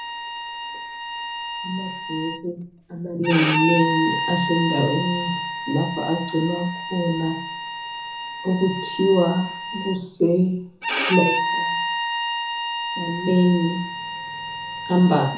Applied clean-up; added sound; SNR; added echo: none; Bowed string instrument; 4 dB; reverberation time 0.5 s.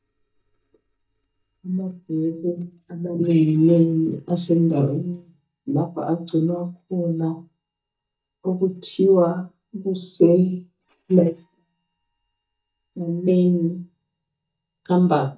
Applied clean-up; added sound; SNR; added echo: neural mask model DeepFilterNet 3.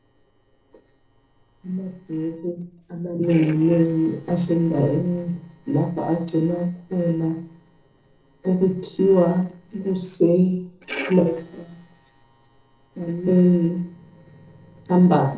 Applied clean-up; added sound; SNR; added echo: neural separator model SepFormer DNS4.